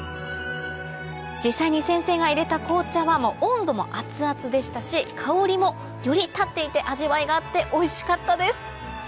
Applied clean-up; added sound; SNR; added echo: none; none; none; none.